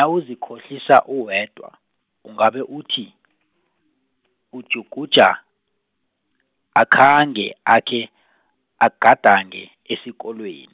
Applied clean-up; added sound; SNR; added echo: none; none; none; none.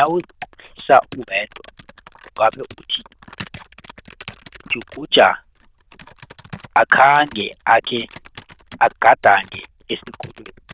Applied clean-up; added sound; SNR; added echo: neural diffusion model UNIVERSE++.